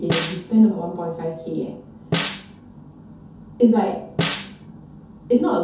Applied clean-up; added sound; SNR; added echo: none; Snare drum; 5 dB; reverberation time 0.5 s.